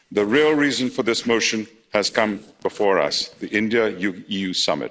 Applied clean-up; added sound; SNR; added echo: neural separator model SepFormer DNS4.